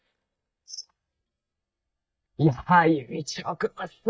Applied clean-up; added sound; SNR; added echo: neural mask model DeepFilterNet 3.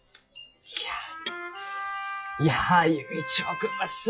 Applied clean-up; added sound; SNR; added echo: classical method log-MMSE.